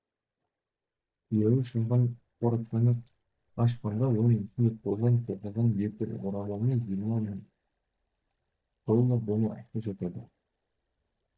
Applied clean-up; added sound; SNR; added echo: neural mask model DeepFilterNet 3.